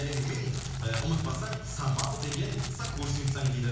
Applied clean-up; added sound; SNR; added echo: none; Crackle; 11 dB; reverberation time 1.0 s.